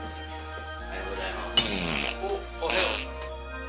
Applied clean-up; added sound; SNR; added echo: none; Cutlery, silverware + Fart; -1 dB; none.